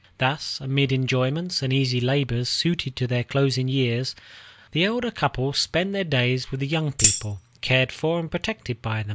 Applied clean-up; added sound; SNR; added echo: none; Tambourine; -1 dB; none.